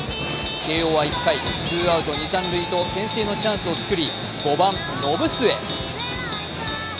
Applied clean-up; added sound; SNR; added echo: none; Bicycle bell; 12 dB; none.